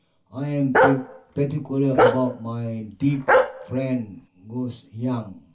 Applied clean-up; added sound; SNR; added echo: none; Bark; -3 dB; reverberation time 0.2 s.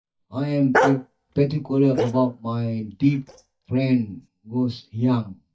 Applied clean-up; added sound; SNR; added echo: neural mask model DeepFilterNet 3.